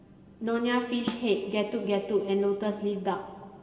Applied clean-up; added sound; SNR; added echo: none; Snare drum; 14 dB; reverberation time 2.8 s.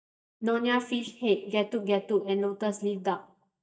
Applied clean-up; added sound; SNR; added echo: neural mask model DeepFilterNet 3.